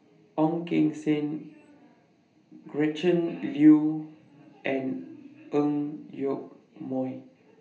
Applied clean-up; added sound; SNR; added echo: none; none; none; reverberation time 0.3 s.